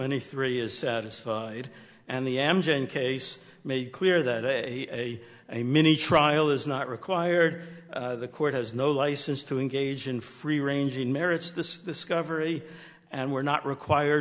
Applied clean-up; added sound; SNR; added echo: none; none; none; none.